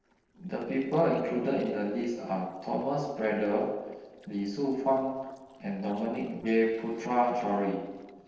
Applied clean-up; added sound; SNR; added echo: neural separator model SepFormer DNS4.